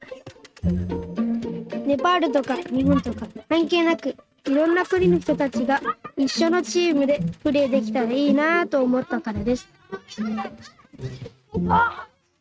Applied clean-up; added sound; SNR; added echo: neural mask model RNNoise.